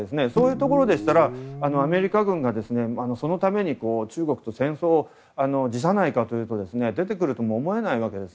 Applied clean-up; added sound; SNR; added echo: none; Guitar; 11 dB; none.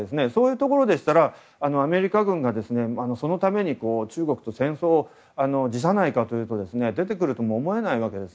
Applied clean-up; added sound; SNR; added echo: none; none; none; none.